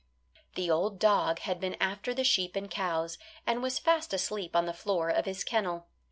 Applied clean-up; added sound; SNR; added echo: none; none; none; none.